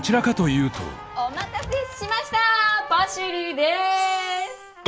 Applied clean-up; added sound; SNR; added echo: none; Trumpet; 18 dB; none.